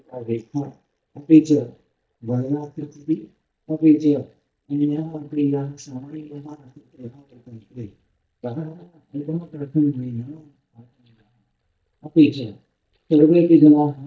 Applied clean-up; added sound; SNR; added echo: neural mask model DeepFilterNet 3.